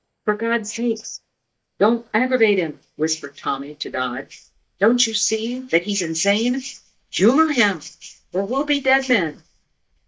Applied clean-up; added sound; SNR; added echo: neural mask model DeepFilterNet 3.